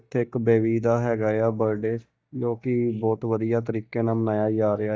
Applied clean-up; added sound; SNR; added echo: neural mask model DeepFilterNet 3.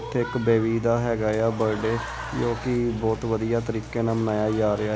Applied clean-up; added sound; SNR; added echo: none; Applause / Crowd; 15 dB; none.